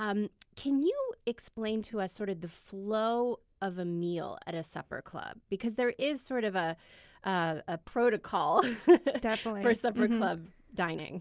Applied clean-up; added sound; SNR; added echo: none; none; none; none.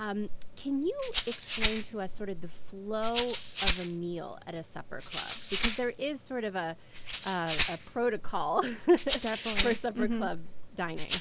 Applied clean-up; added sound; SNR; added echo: none; Rattle (instrument); 1 dB; none.